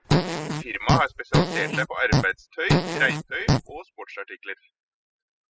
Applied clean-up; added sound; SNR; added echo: classical method spectral subtraction.